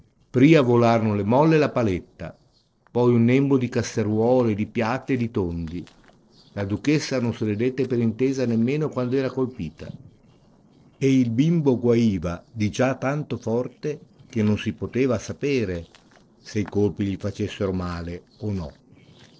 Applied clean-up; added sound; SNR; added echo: neural separator model SepFormer DNS4.